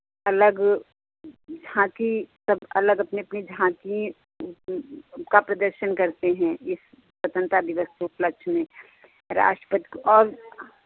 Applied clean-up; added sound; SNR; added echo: none; none; none; none.